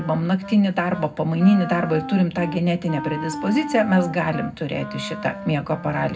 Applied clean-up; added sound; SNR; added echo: none; Wind instrument, woodwind instrument; 11 dB; reverberation time 0.3 s.